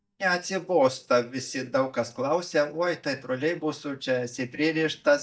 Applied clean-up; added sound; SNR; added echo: neural mask model DeepFilterNet 3.